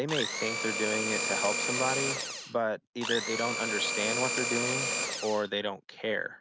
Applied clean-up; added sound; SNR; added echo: none; Domestic sounds, home sounds; -1 dB; none.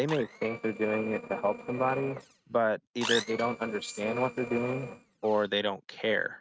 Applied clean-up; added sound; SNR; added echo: neural mask model RNNoise.